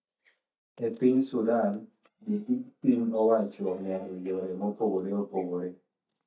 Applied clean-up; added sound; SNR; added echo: neural mask model DeepFilterNet 3.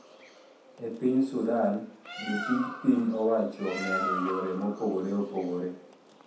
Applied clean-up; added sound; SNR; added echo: none; Bird; 9 dB; reverberation time 0.7 s.